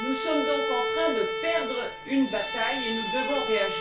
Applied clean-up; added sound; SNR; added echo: none; Bowed string instrument; 2 dB; reverberation time 0.2 s.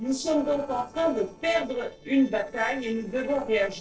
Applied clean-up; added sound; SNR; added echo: neural separator model SepFormer DNS4.